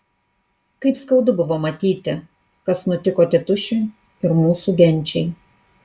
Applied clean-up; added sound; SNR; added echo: none; none; none; none.